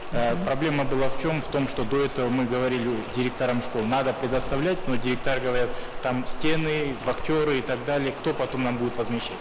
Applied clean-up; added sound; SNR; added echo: none; Rain; 4 dB; none.